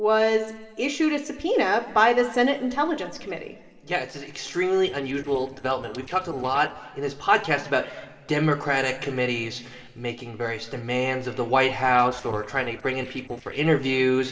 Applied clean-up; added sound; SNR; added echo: neural separator model SepFormer DNS4.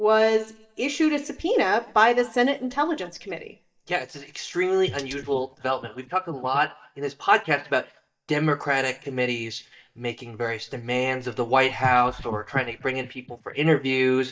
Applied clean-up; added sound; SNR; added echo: neural mask model DeepFilterNet 3.